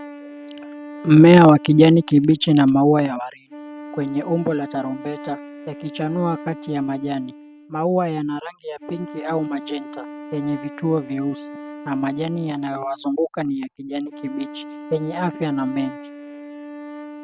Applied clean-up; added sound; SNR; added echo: none; Wind instrument, woodwind instrument; 16 dB; none.